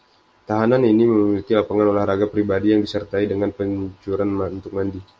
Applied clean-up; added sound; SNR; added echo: none; none; none; none.